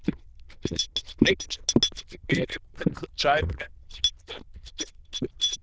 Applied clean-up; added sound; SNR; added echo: neural diffusion model UNIVERSE++.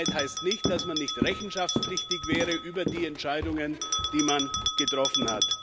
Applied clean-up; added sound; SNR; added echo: none; Walk, footsteps + Bell; 0 dB; none.